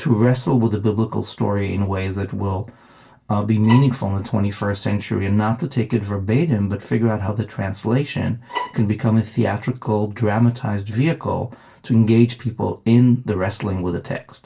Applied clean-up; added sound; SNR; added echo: none; Bowed string instrument; 10 dB; reverberation time 0.2 s.